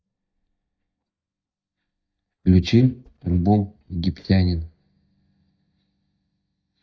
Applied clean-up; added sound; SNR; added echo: neural mask model DeepFilterNet 3.